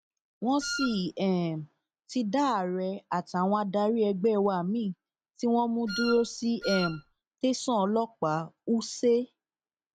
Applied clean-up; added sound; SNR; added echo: none; Wind instrument, woodwind instrument; 8 dB; none.